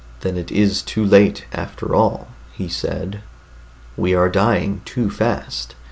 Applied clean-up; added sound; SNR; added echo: none; none; none; none.